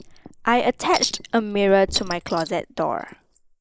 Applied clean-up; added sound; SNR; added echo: neural mask model Resemble Enhance denoiser.